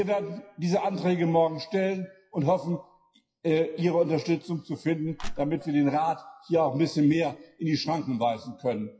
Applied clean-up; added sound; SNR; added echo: classical method WPE with log-MMSE.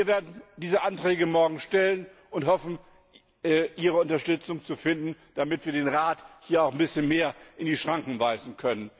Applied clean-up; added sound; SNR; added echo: none; none; none; none.